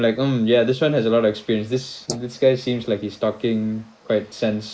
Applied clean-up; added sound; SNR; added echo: neural mask model Resemble Enhance denoiser.